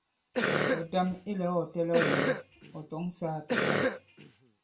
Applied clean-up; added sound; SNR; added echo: none; Cough; -3 dB; reverberation time 0.2 s.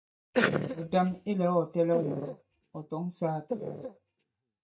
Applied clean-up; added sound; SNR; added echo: neural mask model DeepFilterNet 3.